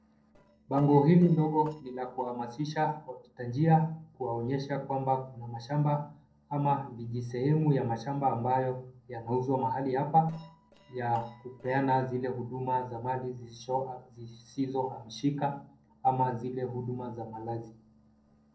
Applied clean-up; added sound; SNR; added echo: neural separator model SepFormer DNS4.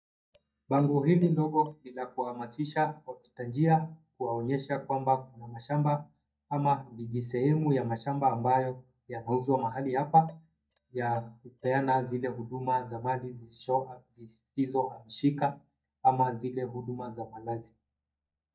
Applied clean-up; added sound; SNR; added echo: neural mask model DeepFilterNet 3.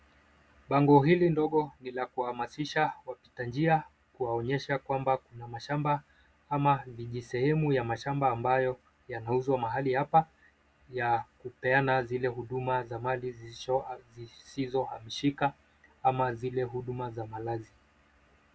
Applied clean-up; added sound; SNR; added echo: none; none; none; none.